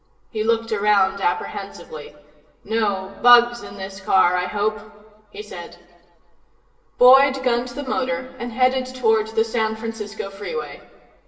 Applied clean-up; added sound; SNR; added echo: none; none; none; reverberation time 1.3 s.